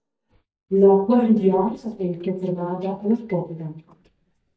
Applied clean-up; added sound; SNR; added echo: neural mask model DeepFilterNet 3.